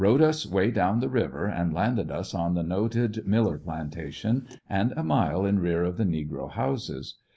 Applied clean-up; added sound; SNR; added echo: neural mask model Resemble Enhance denoiser.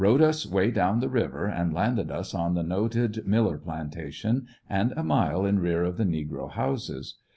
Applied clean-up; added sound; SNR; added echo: none; none; none; none.